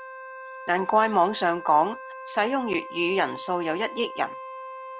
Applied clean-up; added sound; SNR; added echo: none; Wind instrument, woodwind instrument; 13 dB; none.